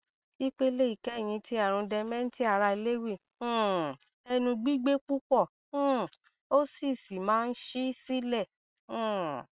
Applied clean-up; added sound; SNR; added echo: neural separator model SepFormer WHAM!.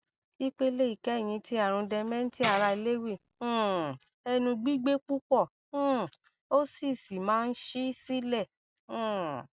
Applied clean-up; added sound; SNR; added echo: none; Tambourine; 10 dB; none.